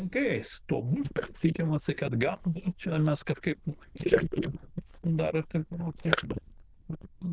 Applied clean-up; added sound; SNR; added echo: neural diffusion model UNIVERSE++.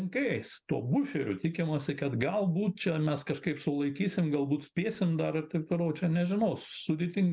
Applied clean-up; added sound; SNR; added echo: none; none; none; none.